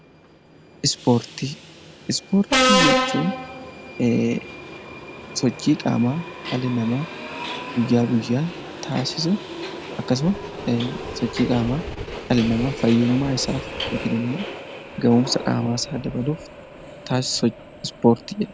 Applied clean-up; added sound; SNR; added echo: none; Subway, metro, underground; 6 dB; none.